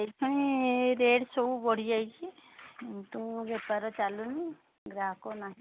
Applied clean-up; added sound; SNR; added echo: none; none; none; none.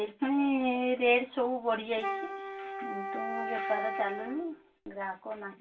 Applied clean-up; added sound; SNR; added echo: none; Wind instrument, woodwind instrument; 6 dB; reverberation time 0.2 s.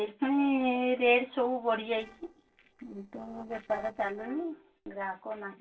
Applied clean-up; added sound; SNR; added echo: neural separator model SepFormer DNS4.